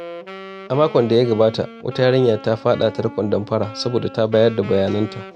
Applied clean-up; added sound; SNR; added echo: none; Wind instrument, woodwind instrument; 17 dB; none.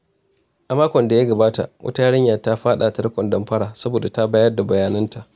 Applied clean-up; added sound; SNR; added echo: none; none; none; none.